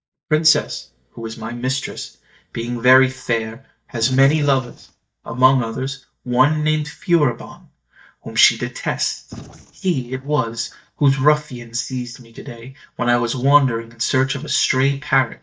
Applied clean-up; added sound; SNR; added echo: neural mask model DeepFilterNet 3.